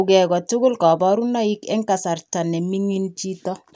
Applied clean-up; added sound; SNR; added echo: none; none; none; none.